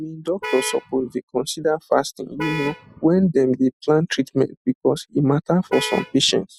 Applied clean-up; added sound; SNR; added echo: classical method Wiener filter.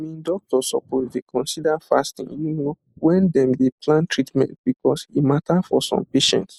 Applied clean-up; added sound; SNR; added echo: neural mask model Resemble Enhance denoiser.